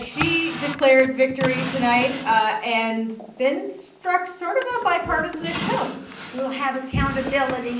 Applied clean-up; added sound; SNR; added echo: none; Drawer open or close; 11 dB; reverberation time 0.6 s.